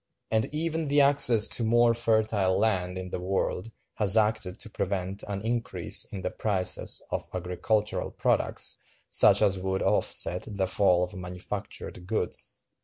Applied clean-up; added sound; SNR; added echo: none; none; none; none.